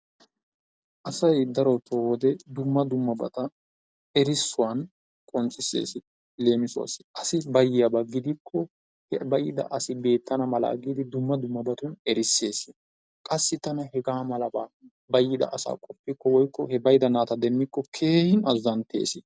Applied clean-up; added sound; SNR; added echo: none; none; none; none.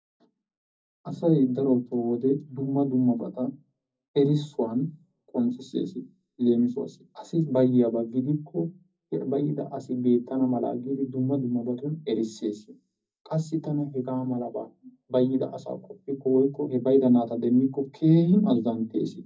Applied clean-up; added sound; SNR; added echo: none; none; none; reverberation time 0.4 s.